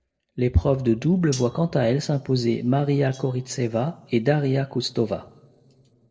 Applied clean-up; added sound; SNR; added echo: neural separator model SepFormer DNS4.